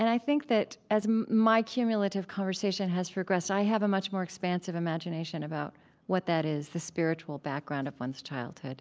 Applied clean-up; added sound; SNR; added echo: none; none; none; none.